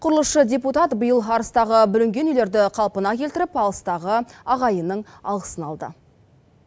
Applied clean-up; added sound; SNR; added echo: none; none; none; none.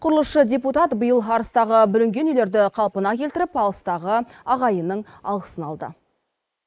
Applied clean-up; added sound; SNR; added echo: neural mask model Resemble Enhance denoiser.